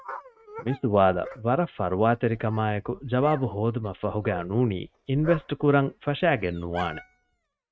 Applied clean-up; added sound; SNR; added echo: neural mask model RNNoise.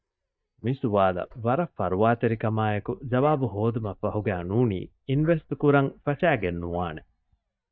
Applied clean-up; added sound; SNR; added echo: neural mask model DeepFilterNet 3.